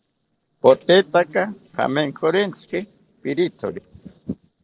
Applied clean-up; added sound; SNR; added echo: neural separator model SepFormer DNS4.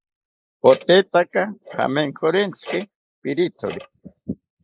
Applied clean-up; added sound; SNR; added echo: neural mask model Resemble Enhance denoiser.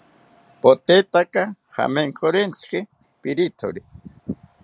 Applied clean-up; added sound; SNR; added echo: none; none; none; none.